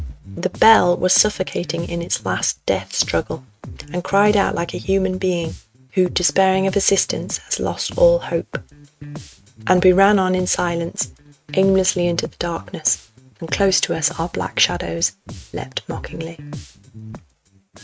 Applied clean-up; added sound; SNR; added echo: neural mask model RNNoise.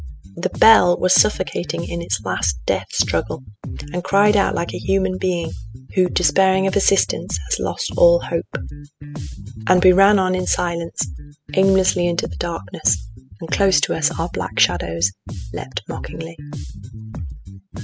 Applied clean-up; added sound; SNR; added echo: classical method spectral subtraction.